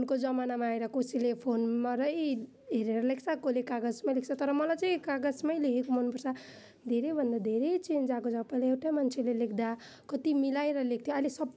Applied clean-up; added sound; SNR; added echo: none; none; none; none.